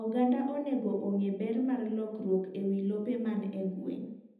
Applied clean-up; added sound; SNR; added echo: none; none; none; reverberation time 0.8 s.